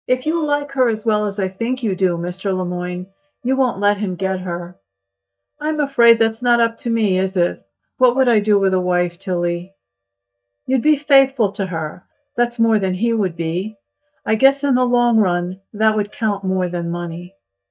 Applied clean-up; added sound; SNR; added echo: neural mask model DeepFilterNet 3.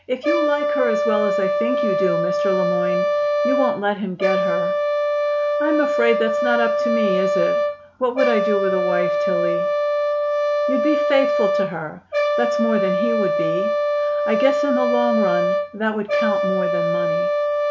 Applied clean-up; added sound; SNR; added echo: none; Brass instrument; -4 dB; none.